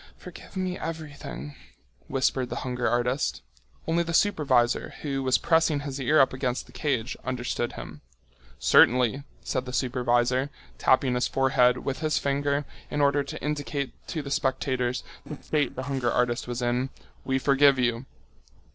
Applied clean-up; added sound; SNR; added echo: neural separator model SepFormer DNS4.